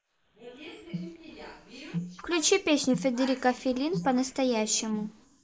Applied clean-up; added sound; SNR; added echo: neural mask model Resemble Enhance denoiser.